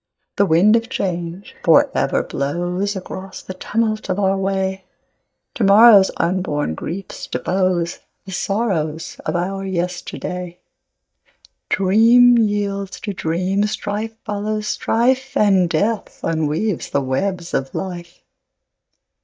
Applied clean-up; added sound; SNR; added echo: neural mask model DeepFilterNet 3.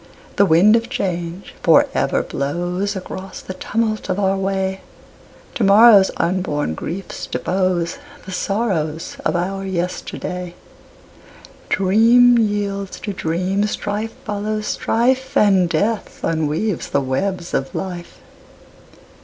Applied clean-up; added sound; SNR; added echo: none; none; none; none.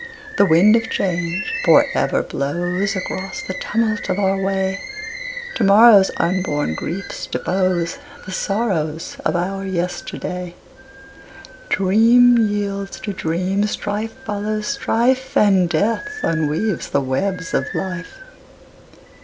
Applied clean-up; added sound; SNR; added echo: none; Bird; 14 dB; none.